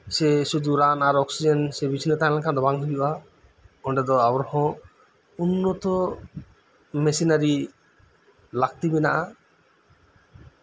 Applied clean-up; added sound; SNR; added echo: none; none; none; none.